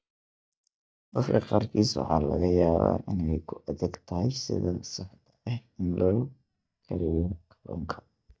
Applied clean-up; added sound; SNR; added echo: neural mask model DeepFilterNet 3.